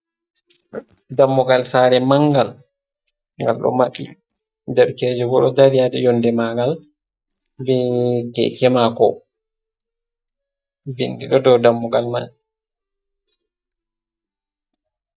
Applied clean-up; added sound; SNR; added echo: neural mask model DeepFilterNet 3.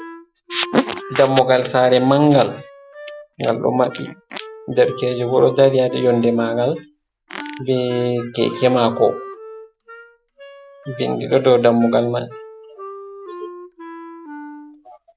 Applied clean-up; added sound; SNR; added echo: none; Wind instrument, woodwind instrument; 17 dB; none.